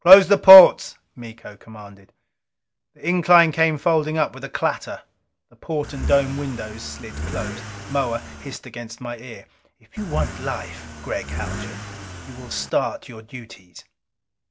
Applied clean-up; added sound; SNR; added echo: none; Accelerating, revving, vroom / Car; 9 dB; none.